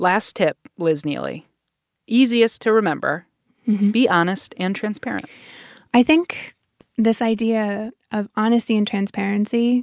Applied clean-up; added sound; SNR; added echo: none; none; none; none.